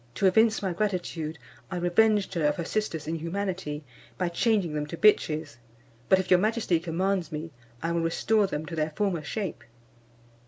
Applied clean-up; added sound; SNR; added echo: none; none; none; none.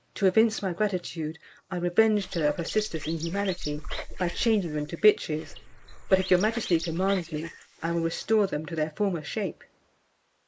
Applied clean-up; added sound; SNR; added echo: neural mask model Resemble Enhance denoiser.